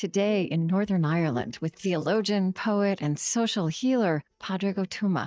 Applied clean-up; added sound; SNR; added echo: neural mask model DeepFilterNet 3.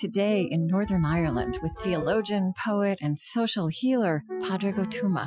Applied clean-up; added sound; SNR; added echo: classical method Wiener filter.